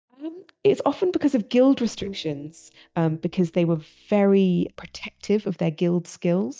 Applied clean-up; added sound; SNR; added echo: neural mask model DeepFilterNet 3.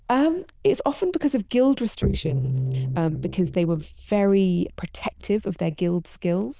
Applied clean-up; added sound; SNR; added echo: neural diffusion model UNIVERSE++.